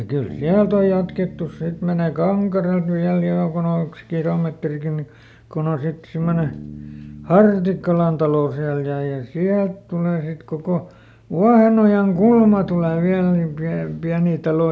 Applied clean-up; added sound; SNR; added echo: none; Bass guitar; 20 dB; none.